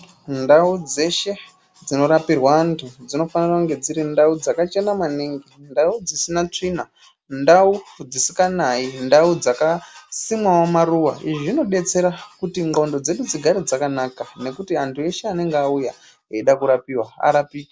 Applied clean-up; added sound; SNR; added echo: none; none; none; none.